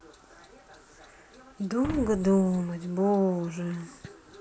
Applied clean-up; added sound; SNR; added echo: none; Boom; 12 dB; none.